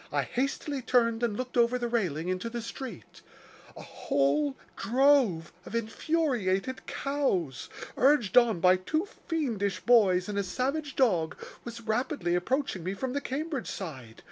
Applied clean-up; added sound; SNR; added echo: none; none; none; none.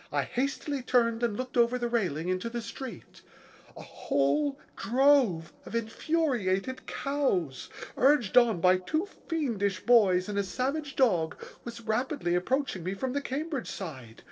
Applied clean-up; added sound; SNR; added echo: neural separator model SepFormer DNS4.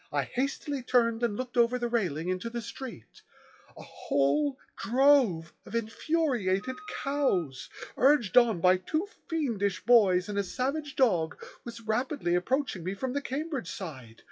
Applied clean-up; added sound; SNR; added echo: classical method WPE with log-MMSE.